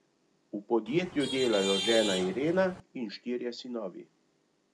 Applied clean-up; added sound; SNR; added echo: none; Traffic noise, roadway noise / Vehicle horn, car horn, honking; 5 dB; none.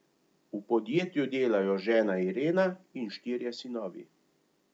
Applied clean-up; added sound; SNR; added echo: none; none; none; none.